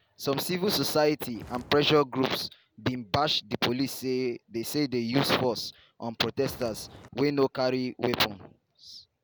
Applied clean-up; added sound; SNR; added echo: none; Walk, footsteps; 17 dB; none.